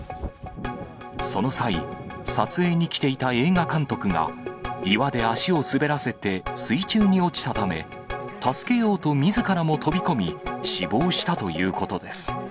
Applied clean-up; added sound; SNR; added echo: none; none; none; none.